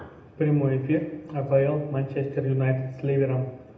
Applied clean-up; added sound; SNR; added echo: none; none; none; reverberation time 0.8 s.